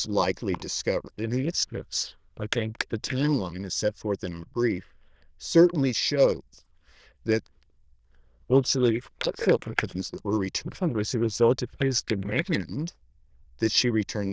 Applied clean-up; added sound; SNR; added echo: neural diffusion model UNIVERSE++.